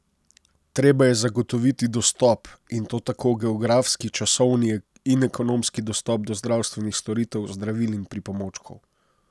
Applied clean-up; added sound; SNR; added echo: none; none; none; none.